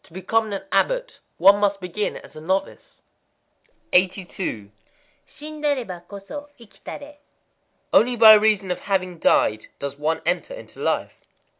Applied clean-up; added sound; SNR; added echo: none; none; none; none.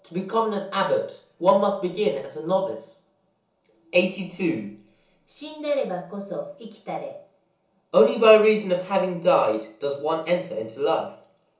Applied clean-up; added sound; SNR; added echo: none; none; none; reverberation time 0.7 s.